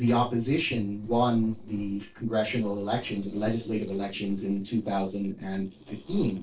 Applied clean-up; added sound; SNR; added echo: neural separator model SepFormer DNS4.